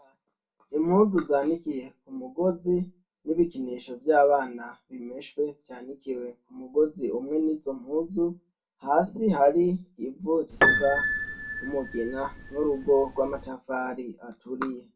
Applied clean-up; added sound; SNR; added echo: none; Piano; 2 dB; reverberation time 0.2 s.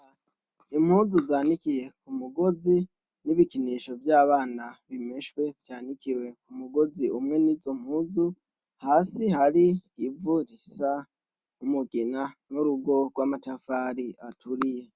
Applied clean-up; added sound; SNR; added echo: none; none; none; none.